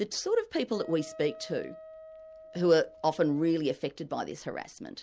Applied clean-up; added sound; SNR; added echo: none; Wind instrument, woodwind instrument; 19 dB; none.